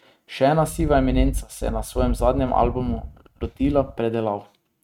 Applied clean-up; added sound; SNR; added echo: neural mask model RNNoise.